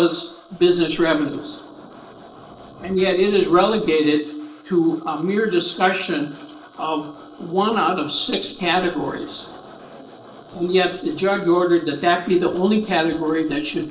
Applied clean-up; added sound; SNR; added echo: neural mask model Resemble Enhance denoiser.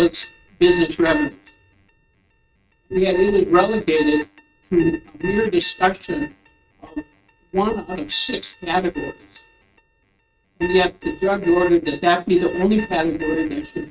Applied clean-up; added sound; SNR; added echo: neural mask model RNNoise.